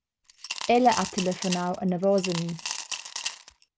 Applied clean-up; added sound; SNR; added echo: none; Coin (dropping) / Glass; 9 dB; none.